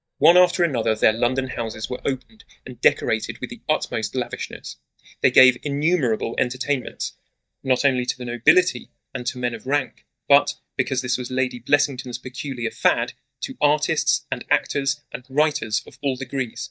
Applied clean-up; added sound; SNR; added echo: neural mask model DeepFilterNet 3.